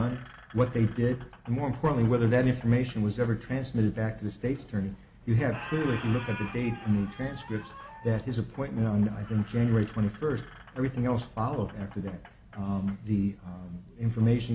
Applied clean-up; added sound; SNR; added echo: none; Squeak; 20 dB; none.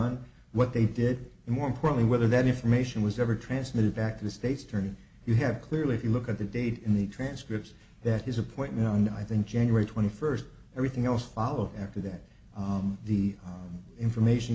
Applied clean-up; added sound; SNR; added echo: none; none; none; none.